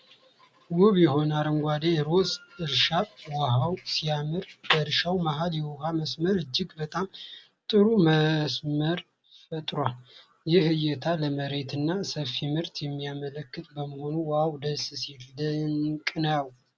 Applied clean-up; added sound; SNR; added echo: none; none; none; none.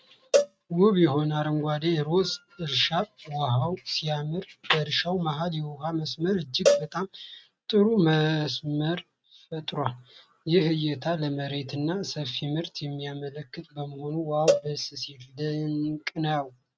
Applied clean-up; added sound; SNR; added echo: neural mask model RNNoise.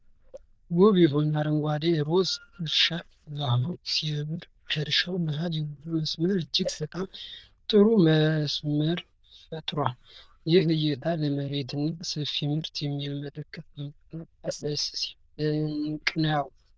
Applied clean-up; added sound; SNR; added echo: neural diffusion model UNIVERSE++.